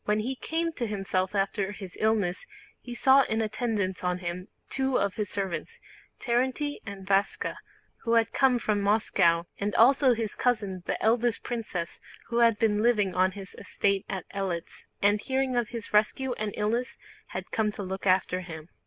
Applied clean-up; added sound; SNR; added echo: none; none; none; none.